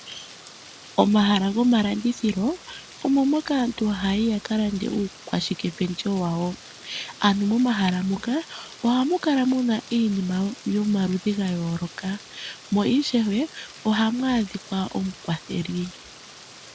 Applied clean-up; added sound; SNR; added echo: none; Rain; 20 dB; none.